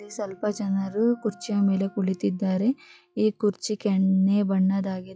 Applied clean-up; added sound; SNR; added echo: classical method log-MMSE.